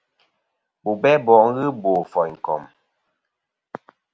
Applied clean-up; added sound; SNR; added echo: none; none; none; none.